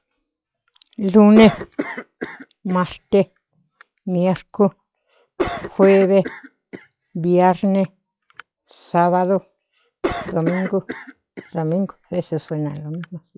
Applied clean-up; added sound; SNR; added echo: classical method log-MMSE.